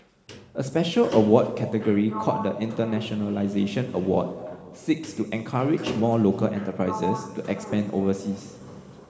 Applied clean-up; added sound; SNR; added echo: none; Sliding door; 13 dB; reverberation time 2.1 s.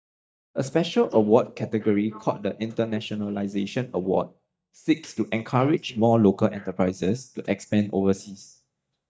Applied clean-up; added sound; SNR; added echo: neural mask model DeepFilterNet 3.